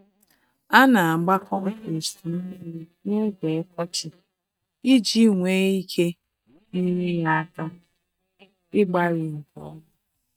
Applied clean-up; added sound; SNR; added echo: neural mask model DeepFilterNet 3.